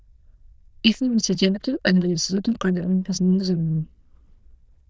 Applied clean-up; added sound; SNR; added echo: neural diffusion model UNIVERSE++.